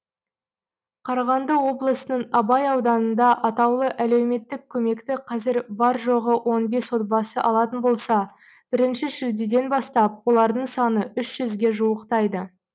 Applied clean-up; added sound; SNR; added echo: none; none; none; none.